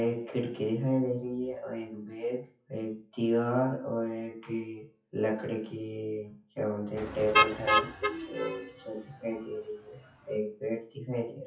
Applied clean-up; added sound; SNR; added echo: classical method WPE with log-MMSE.